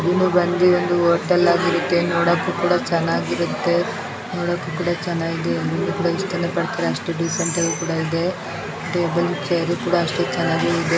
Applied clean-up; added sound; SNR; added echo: none; none; none; none.